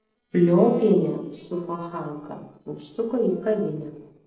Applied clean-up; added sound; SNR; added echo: neural separator model SepFormer DNS4.